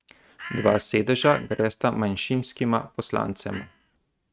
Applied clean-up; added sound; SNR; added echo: neural mask model RNNoise.